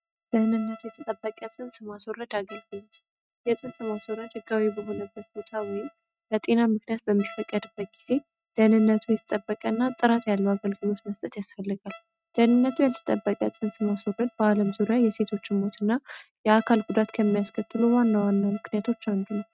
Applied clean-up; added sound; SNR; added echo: neural mask model RNNoise.